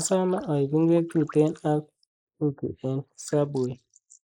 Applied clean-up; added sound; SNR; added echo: neural mask model Resemble Enhance denoiser.